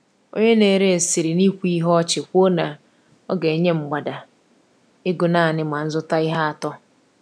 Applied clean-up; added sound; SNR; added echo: none; none; none; none.